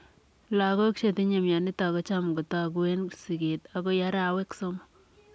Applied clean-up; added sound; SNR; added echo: none; none; none; none.